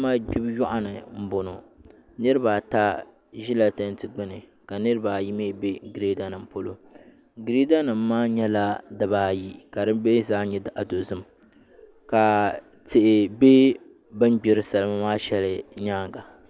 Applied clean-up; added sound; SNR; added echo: none; none; none; none.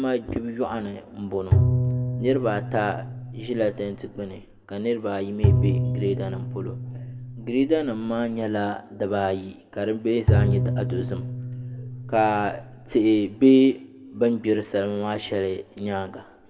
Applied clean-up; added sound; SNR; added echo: none; Bowed string instrument; 0 dB; reverberation time 0.8 s.